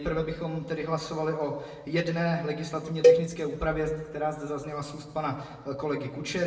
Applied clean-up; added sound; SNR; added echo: none; Cowbell; -5 dB; reverberation time 0.9 s.